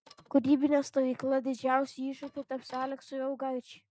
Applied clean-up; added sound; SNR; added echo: neural mask model RNNoise.